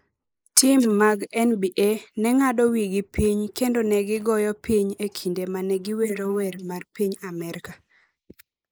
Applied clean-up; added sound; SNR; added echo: neural mask model Resemble Enhance denoiser.